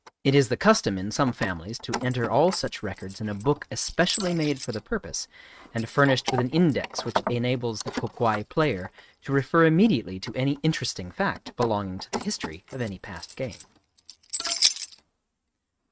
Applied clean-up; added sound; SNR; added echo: neural mask model RNNoise.